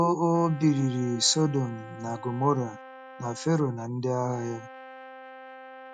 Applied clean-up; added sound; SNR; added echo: none; Brass instrument; 18 dB; none.